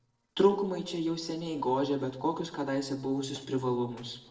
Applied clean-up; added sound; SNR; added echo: neural separator model SepFormer DNS4.